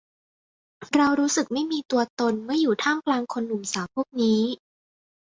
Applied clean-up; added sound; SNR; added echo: none; none; none; none.